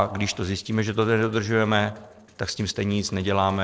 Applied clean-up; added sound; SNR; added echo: neural separator model SepFormer DNS4.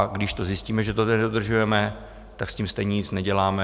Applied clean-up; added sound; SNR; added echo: none; none; none; none.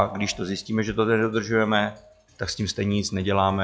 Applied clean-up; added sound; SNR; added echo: classical method log-MMSE.